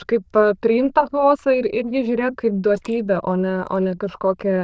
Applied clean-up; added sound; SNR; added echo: neural diffusion model UNIVERSE++.